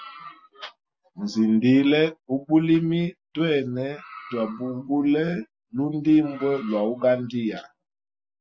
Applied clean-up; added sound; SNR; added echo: none; none; none; none.